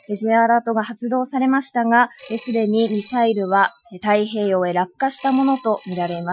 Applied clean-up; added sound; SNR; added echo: classical method Wiener filter.